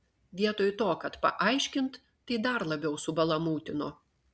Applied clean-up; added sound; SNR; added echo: none; none; none; none.